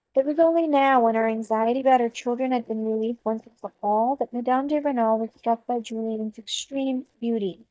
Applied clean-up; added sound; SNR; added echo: neural mask model DeepFilterNet 3.